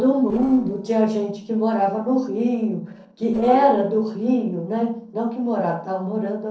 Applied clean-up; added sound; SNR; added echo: neural separator model SepFormer DNS4.